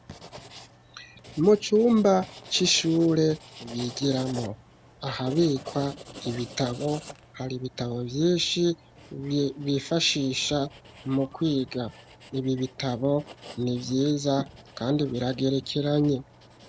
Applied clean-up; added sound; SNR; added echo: none; Writing; 19 dB; none.